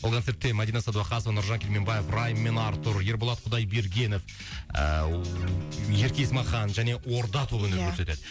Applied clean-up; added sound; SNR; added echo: none; Bowed string instrument; 13 dB; none.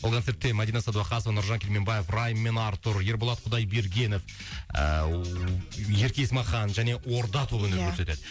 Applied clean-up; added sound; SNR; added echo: none; none; none; none.